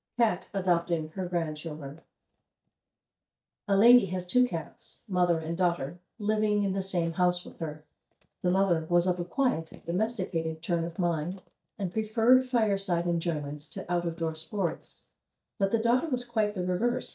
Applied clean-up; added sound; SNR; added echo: neural mask model DeepFilterNet 3.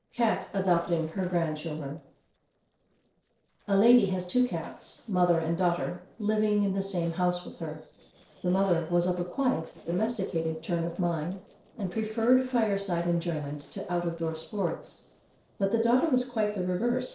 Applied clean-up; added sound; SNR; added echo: neural separator model SepFormer DNS4.